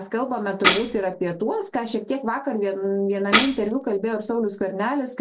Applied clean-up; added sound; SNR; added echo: none; Tambourine; 2 dB; none.